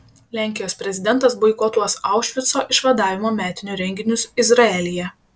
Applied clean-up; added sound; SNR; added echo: none; none; none; none.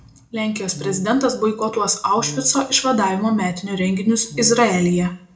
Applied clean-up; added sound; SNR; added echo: none; Brass instrument; 17 dB; reverberation time 0.3 s.